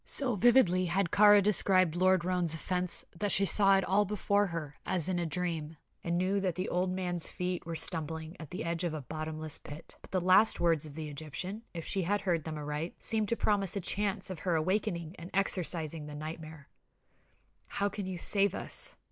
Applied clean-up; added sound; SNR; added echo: neural mask model Resemble Enhance denoiser.